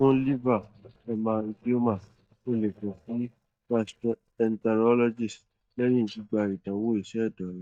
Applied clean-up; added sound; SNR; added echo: neural mask model DeepFilterNet 3.